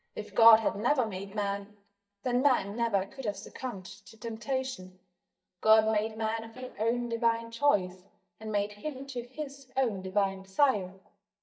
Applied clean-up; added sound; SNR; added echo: neural mask model DeepFilterNet 3.